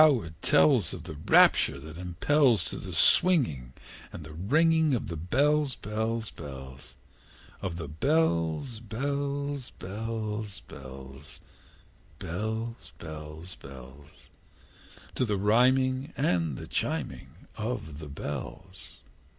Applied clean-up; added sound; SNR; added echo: none; none; none; none.